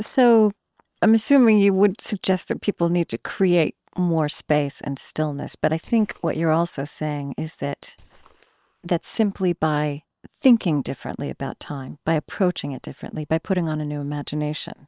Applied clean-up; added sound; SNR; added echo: neural separator model SepFormer WHAM!.